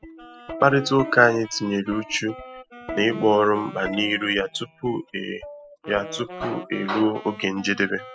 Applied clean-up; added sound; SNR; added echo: classical method spectral subtraction.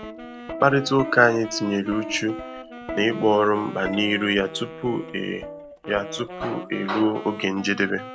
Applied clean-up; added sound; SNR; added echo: none; Wind instrument, woodwind instrument + Plucked string instrument; 12 dB; none.